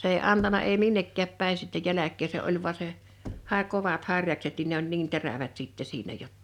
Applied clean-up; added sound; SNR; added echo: none; Knock / Wood; 20 dB; none.